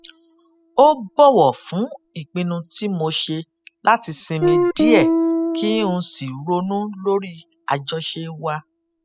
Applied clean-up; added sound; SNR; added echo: classical method spectral subtraction.